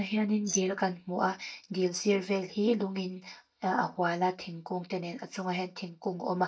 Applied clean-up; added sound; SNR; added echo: neural mask model DeepFilterNet 3.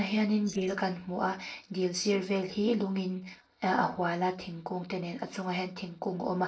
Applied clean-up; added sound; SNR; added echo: neural separator model SepFormer DNS4.